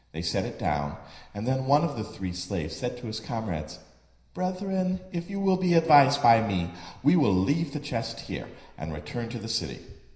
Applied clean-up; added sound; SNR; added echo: none; none; none; reverberation time 0.9 s.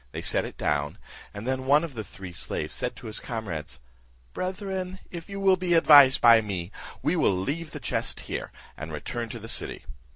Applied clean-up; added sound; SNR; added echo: none; none; none; none.